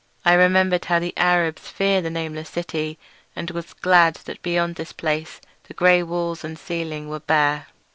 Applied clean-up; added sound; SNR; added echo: none; none; none; none.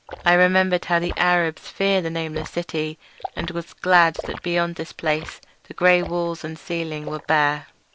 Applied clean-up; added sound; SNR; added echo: none; Liquid; 16 dB; none.